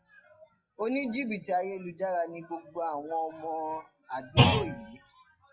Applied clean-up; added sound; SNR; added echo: classical method WPE with log-MMSE.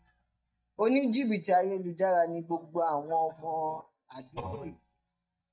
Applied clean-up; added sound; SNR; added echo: neural mask model DeepFilterNet 3.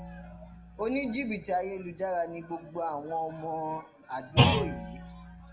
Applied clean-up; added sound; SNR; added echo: none; Thump, thud; -1 dB; reverberation time 0.5 s.